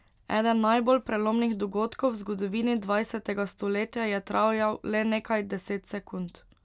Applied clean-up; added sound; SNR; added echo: none; none; none; none.